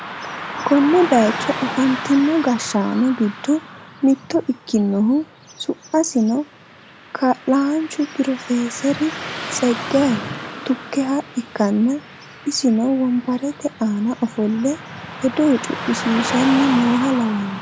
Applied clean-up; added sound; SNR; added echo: none; Car passing by / Traffic noise, roadway noise; 11 dB; none.